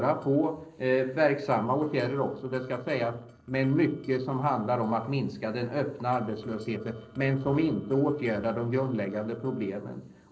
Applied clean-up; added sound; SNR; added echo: neural separator model SepFormer DNS4.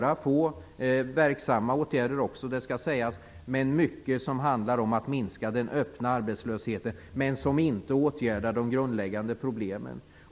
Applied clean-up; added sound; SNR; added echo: none; none; none; none.